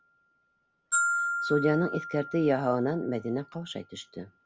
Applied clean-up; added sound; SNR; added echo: none; Glockenspiel; 4 dB; none.